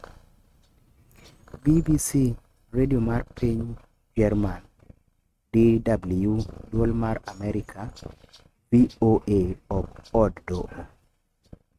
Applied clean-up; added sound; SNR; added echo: neural mask model RNNoise.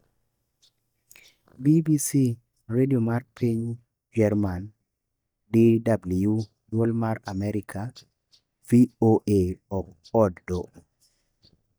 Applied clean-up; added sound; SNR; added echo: neural mask model DeepFilterNet 3.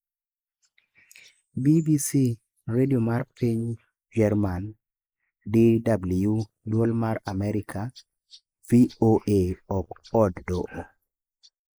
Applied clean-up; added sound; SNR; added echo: neural mask model Resemble Enhance denoiser.